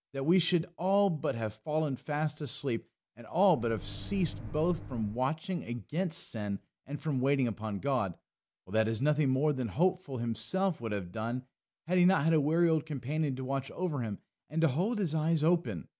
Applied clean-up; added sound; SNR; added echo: none; Microwave oven; 11 dB; none.